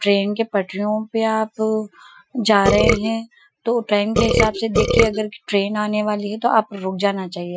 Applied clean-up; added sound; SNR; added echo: classical method Wiener filter.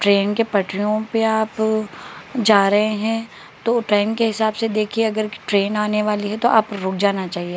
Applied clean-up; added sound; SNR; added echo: none; none; none; none.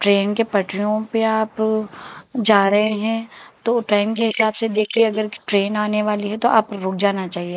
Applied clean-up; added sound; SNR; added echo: neural mask model Resemble Enhance denoiser.